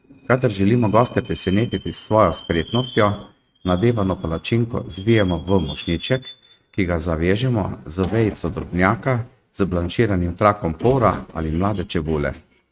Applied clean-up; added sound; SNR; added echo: neural mask model RNNoise.